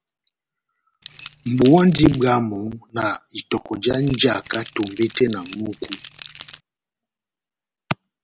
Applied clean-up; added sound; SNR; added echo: none; Rattle / Keys jangling; 10 dB; none.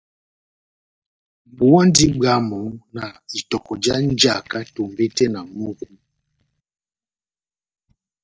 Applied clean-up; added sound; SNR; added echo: neural mask model DeepFilterNet 3.